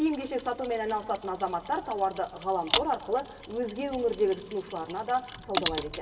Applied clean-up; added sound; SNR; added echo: none; Mechanisms; 8 dB; reverberation time 2.0 s.